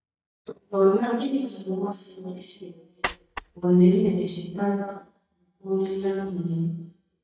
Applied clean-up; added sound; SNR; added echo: neural mask model DeepFilterNet 3.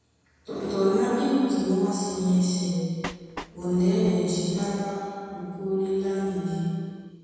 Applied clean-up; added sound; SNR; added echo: none; Train; 16 dB; reverberation time 2.1 s.